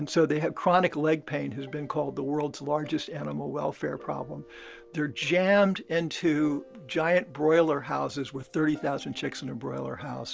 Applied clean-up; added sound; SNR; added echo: none; none; none; none.